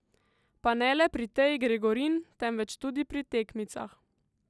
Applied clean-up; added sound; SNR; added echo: none; none; none; none.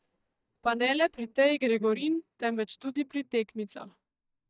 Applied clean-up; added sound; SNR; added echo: neural mask model DeepFilterNet 3.